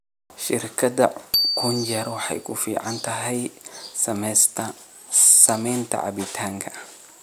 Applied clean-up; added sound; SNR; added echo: none; Bicycle bell; 7 dB; none.